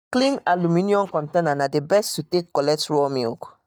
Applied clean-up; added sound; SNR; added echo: neural mask model DeepFilterNet 3.